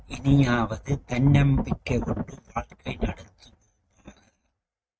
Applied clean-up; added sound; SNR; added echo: neural mask model RNNoise.